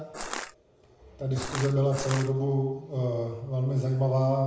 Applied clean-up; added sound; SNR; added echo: none; Crushing; 8 dB; reverberation time 0.6 s.